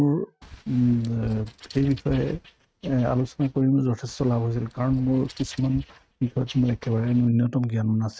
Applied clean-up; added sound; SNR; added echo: neural mask model RNNoise.